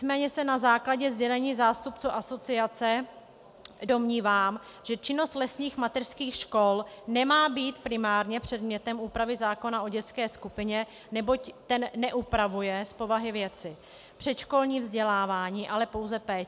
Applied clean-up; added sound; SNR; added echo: none; none; none; none.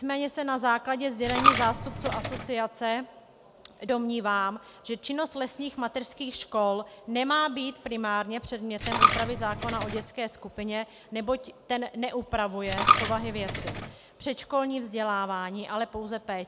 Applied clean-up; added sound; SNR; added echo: none; Coin (dropping); 0 dB; none.